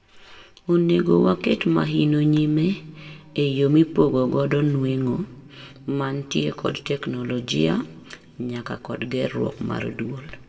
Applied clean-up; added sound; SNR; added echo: none; none; none; reverberation time 0.9 s.